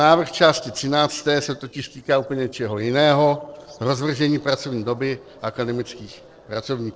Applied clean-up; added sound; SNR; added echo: neural separator model SepFormer DNS4.